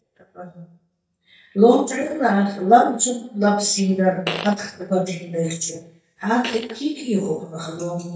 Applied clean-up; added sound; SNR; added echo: neural mask model DeepFilterNet 3.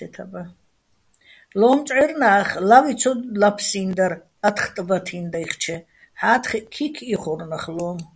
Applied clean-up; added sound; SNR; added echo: none; none; none; none.